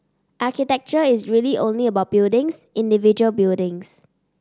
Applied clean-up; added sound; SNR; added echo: none; none; none; none.